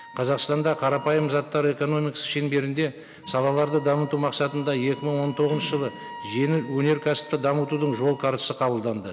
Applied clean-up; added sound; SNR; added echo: none; Wind instrument, woodwind instrument; 19 dB; none.